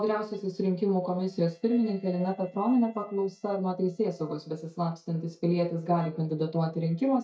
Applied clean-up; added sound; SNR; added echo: neural mask model DeepFilterNet 3.